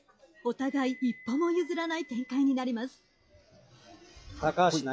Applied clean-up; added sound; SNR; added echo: classical method log-MMSE.